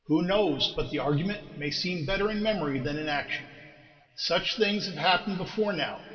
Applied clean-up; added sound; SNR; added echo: none; none; none; reverberation time 2.3 s.